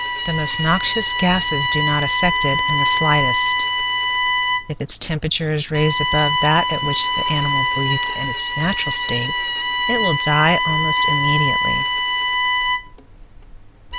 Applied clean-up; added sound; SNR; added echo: none; Bowed string instrument; -2 dB; none.